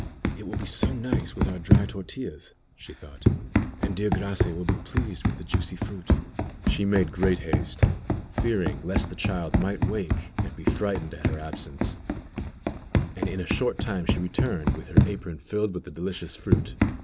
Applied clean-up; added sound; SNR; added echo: none; Run; -4 dB; none.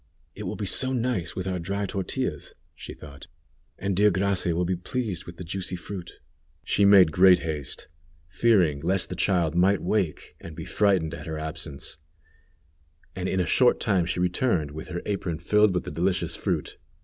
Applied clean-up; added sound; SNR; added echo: none; none; none; none.